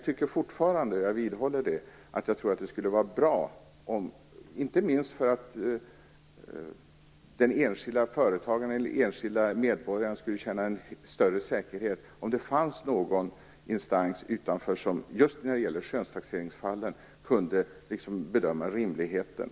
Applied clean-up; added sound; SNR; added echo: none; none; none; none.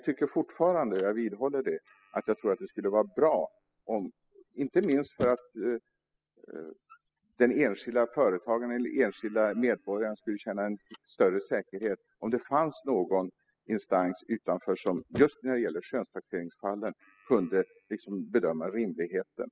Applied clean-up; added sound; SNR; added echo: classical method spectral subtraction.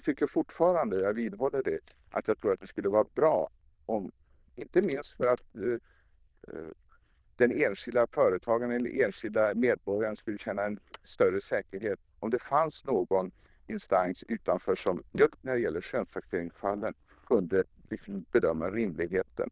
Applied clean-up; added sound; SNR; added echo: neural diffusion model UNIVERSE++.